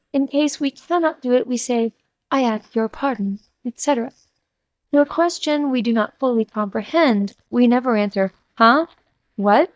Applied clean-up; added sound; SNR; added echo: neural mask model DeepFilterNet 3.